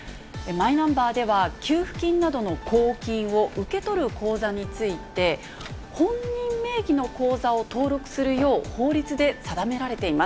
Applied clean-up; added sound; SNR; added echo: none; none; none; none.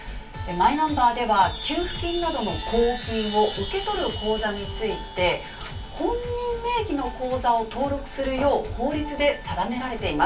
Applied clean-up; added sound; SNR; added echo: none; Chime; 12 dB; reverberation time 0.2 s.